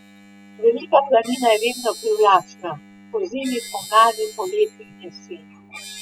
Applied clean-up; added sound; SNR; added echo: classical method spectral subtraction.